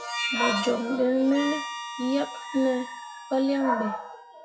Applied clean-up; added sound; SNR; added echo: none; Harmonica; 8 dB; reverberation time 0.4 s.